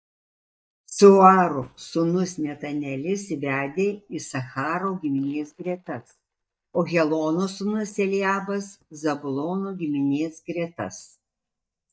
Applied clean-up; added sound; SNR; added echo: neural mask model DeepFilterNet 3.